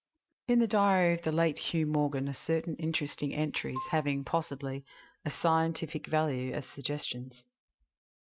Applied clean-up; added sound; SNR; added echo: neural mask model RNNoise.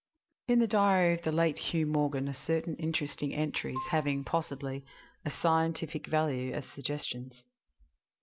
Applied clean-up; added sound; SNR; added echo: none; Marimba, xylophone; 14 dB; none.